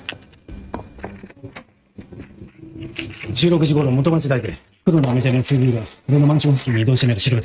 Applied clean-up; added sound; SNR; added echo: neural mask model RNNoise.